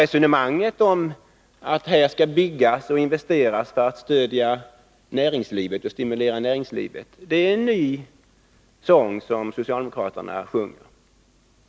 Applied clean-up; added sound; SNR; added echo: none; none; none; none.